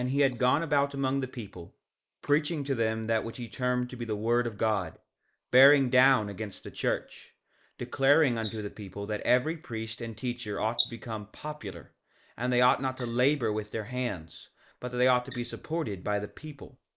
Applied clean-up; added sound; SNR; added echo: neural mask model Resemble Enhance denoiser.